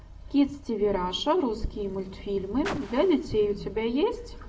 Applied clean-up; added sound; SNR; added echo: none; Car; 18 dB; reverberation time 0.5 s.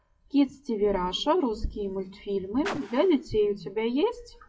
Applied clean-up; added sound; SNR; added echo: classical method WPE with log-MMSE.